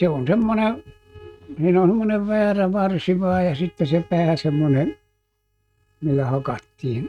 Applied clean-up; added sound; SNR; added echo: neural mask model RNNoise.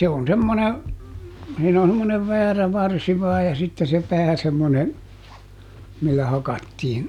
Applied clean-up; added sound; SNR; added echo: none; none; none; none.